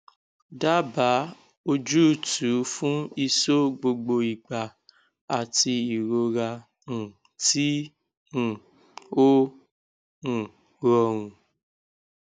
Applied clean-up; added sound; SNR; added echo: none; none; none; none.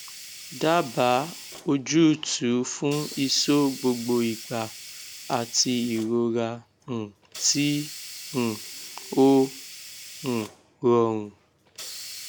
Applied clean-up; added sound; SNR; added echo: none; Hiss; 15 dB; none.